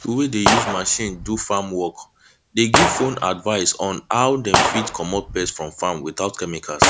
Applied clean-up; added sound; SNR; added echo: none; Gunshot, gunfire; 1 dB; none.